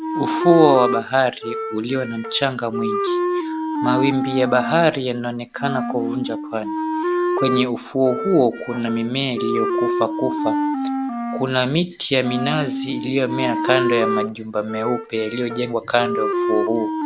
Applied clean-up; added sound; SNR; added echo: none; Wind instrument, woodwind instrument; 3 dB; none.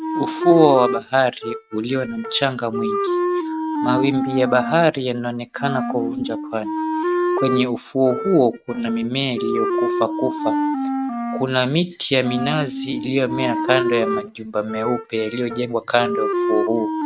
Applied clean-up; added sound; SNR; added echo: neural mask model RNNoise.